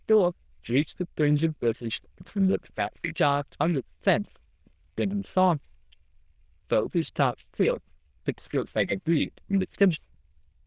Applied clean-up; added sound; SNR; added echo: neural diffusion model UNIVERSE++.